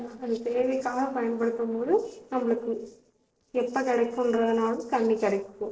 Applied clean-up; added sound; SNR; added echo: neural separator model SepFormer DNS4.